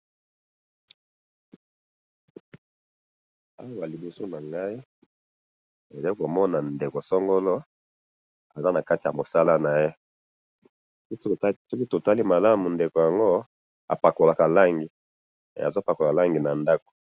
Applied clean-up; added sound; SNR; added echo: none; none; none; none.